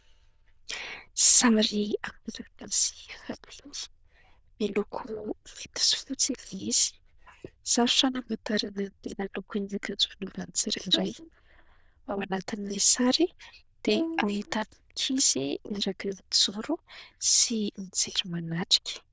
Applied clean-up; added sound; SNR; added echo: neural diffusion model UNIVERSE++.